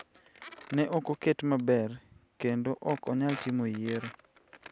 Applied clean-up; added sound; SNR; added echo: none; Squeak; 18 dB; none.